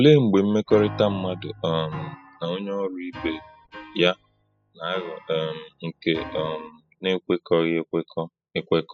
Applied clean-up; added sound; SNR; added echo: classical method spectral subtraction.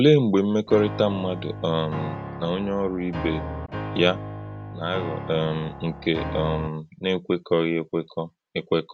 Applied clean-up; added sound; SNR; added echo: none; Piano; 8 dB; none.